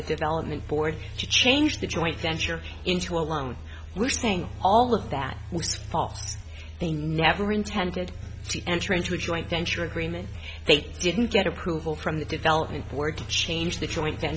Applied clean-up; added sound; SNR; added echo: none; Domestic sounds, home sounds; 16 dB; none.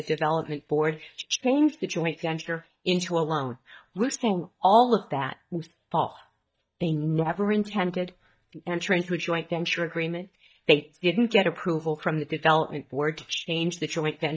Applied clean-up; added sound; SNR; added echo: neural mask model DeepFilterNet 3.